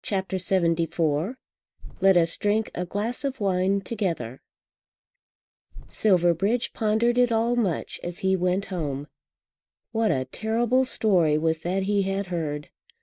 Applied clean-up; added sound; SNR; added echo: neural mask model DeepFilterNet 3.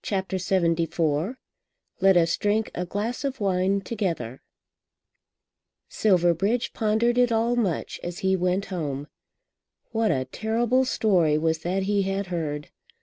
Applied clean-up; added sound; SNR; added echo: none; none; none; none.